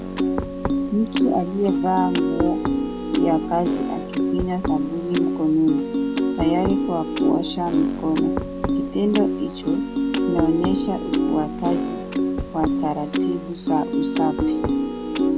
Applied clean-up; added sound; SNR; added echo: none; Piano; -2 dB; none.